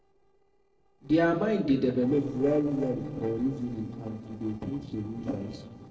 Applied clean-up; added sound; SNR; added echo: neural separator model SepFormer DNS4.